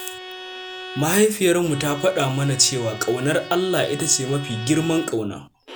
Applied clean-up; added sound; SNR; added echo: none; Bowed string instrument; 14 dB; none.